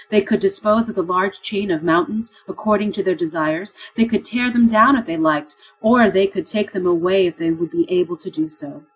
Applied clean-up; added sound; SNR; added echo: none; none; none; none.